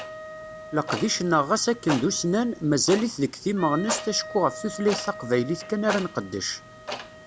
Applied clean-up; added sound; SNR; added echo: none; Wind instrument, woodwind instrument + Clock; 11 dB; none.